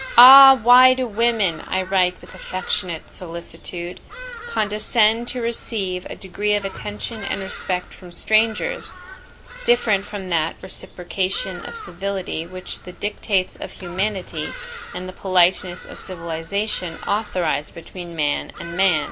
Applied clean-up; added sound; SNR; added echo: none; Bird vocalization, bird call, bird song; 16 dB; none.